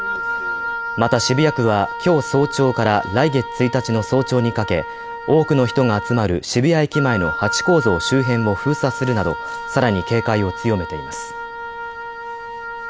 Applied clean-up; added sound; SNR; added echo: none; Wind instrument, woodwind instrument; 8 dB; none.